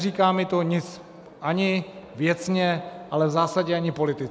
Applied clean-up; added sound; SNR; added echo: none; none; none; none.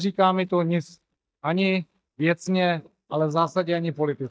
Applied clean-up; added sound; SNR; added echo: neural mask model DeepFilterNet 3.